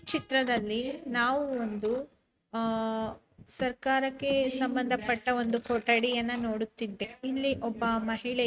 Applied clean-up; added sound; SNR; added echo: neural mask model RNNoise.